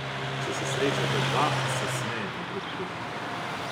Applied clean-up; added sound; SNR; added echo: none; Car passing by; -5 dB; none.